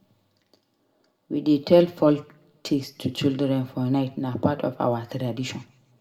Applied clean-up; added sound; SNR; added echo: none; none; none; reverberation time 0.5 s.